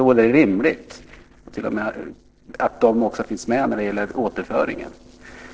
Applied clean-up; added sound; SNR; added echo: neural separator model SepFormer DNS4.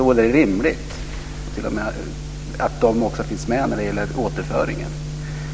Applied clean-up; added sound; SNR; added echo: none; Boom; 20 dB; none.